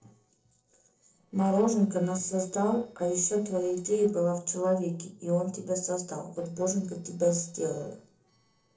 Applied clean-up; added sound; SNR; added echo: neural separator model SepFormer DNS4.